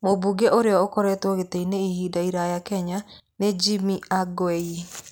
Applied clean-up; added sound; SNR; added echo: none; none; none; none.